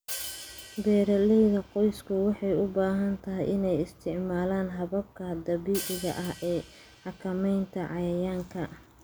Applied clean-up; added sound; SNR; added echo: none; Hi-hat; 16 dB; none.